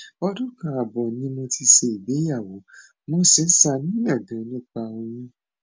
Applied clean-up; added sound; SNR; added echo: none; none; none; none.